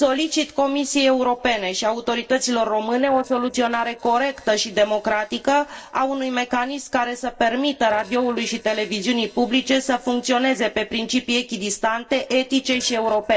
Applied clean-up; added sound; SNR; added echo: neural separator model SepFormer DNS4.